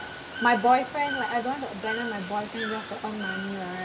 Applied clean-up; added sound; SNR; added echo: none; Water / Bird; 8 dB; reverberation time 0.7 s.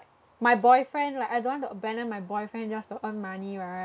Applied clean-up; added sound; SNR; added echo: none; none; none; none.